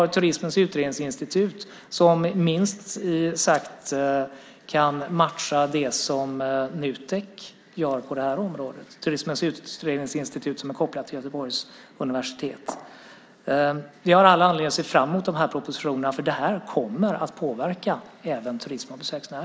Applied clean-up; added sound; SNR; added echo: none; none; none; none.